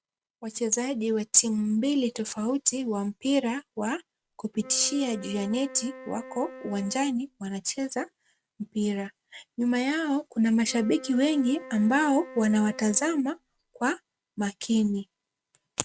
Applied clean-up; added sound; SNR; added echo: none; Wind instrument, woodwind instrument; 17 dB; none.